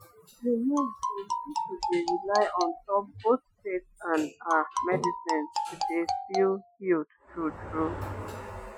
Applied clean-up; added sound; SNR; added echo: classical method Wiener filter.